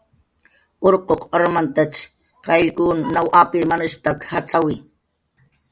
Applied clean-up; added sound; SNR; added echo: none; none; none; none.